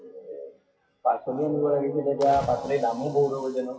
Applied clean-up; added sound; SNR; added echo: classical method WPE with log-MMSE.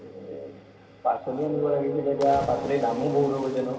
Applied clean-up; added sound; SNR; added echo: none; Cricket / Waves, surf; 18 dB; reverberation time 2.7 s.